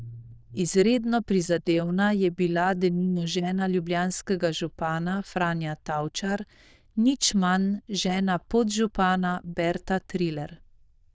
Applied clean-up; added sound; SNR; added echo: neural diffusion model UNIVERSE++.